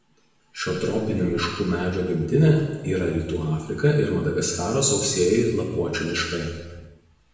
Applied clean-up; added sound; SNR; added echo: none; none; none; reverberation time 1.2 s.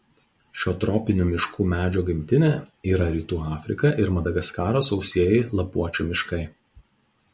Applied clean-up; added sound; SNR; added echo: none; none; none; none.